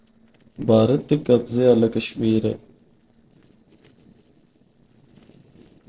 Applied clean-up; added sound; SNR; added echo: neural separator model SepFormer DNS4.